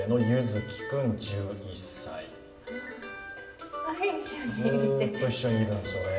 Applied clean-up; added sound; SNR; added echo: none; none; none; reverberation time 0.7 s.